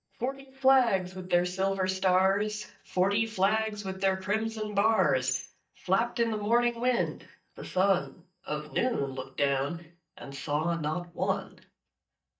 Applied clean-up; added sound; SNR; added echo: neural mask model DeepFilterNet 3.